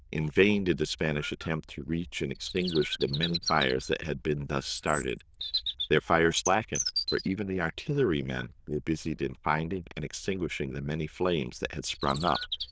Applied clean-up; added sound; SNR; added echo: neural diffusion model UNIVERSE++.